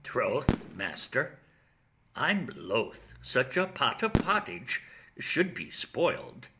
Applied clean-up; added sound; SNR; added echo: none; Fireworks; 6 dB; none.